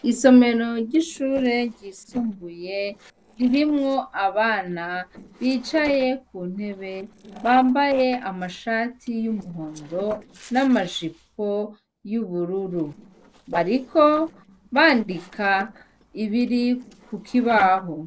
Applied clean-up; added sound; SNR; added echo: neural separator model SepFormer DNS4.